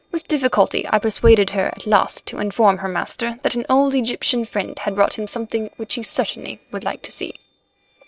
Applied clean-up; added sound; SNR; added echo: neural separator model SepFormer DNS4.